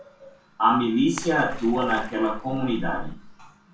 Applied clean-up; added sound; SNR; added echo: none; Splash, splatter; 8 dB; reverberation time 0.3 s.